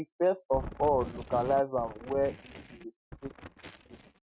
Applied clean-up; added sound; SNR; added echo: neural mask model RNNoise.